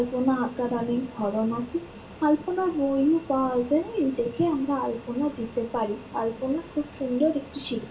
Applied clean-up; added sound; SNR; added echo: none; Fixed-wing aircraft, airplane; 18 dB; reverberation time 0.3 s.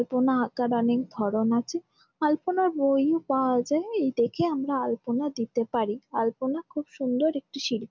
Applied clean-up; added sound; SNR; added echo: none; none; none; none.